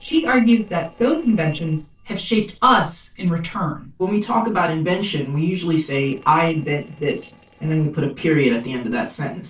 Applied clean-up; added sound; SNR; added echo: neural separator model SepFormer DNS4.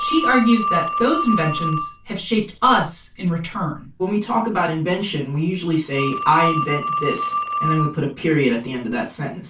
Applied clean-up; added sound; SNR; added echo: none; Telephone; 6 dB; reverberation time 0.2 s.